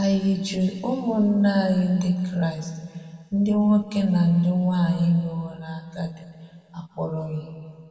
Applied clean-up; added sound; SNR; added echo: none; none; none; reverberation time 1.9 s.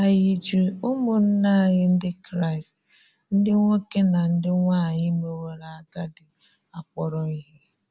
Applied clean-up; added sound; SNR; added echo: none; none; none; none.